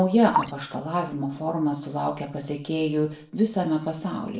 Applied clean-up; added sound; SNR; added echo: neural separator model SepFormer DNS4.